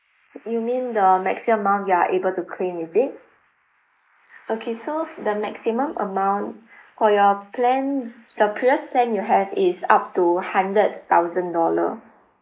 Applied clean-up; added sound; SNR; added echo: neural mask model Resemble Enhance denoiser.